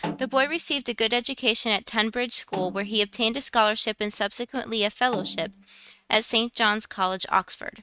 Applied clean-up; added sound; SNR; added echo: neural mask model RNNoise.